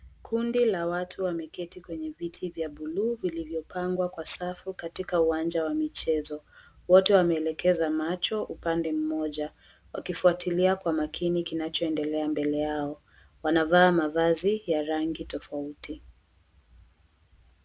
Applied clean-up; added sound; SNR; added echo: none; none; none; none.